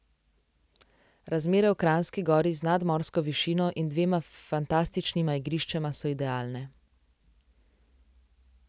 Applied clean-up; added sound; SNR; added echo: none; none; none; none.